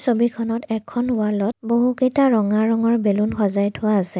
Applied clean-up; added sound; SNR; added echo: none; none; none; none.